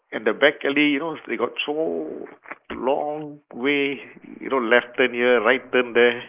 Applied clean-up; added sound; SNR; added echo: neural mask model Resemble Enhance denoiser.